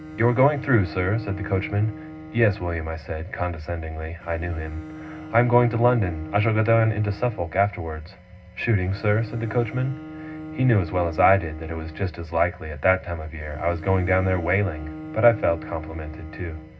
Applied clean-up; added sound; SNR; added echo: none; Bowed string instrument; 15 dB; reverberation time 0.4 s.